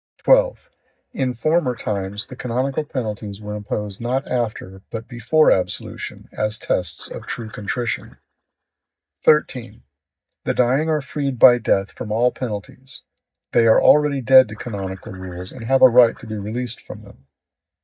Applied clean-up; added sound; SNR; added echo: neural mask model DeepFilterNet 3.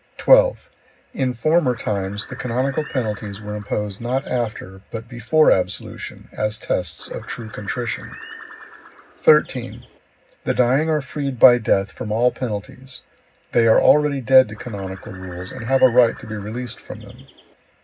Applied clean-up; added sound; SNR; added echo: none; Bird; 18 dB; reverberation time 0.4 s.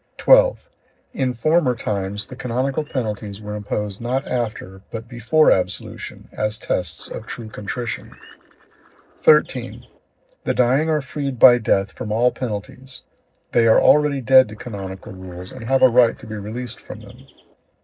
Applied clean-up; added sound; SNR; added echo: neural separator model SepFormer DNS4.